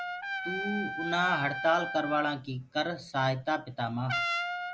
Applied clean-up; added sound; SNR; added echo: none; Trumpet; 5 dB; none.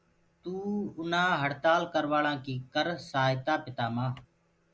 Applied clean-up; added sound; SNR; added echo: none; none; none; none.